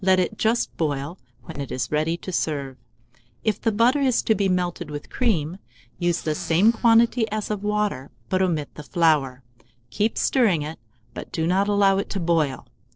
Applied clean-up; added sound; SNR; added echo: neural separator model SepFormer DNS4.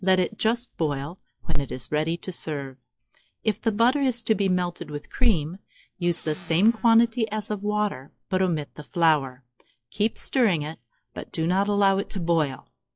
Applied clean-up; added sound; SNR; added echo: classical method log-MMSE.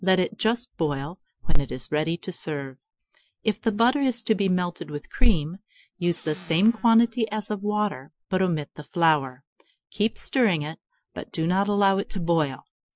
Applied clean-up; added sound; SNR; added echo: classical method Wiener filter.